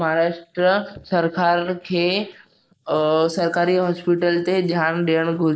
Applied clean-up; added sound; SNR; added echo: neural mask model Resemble Enhance denoiser.